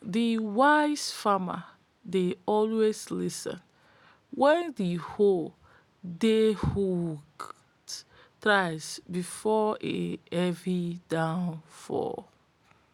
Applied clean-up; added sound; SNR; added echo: none; none; none; none.